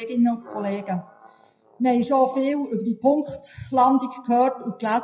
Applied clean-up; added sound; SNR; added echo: classical method WPE with log-MMSE.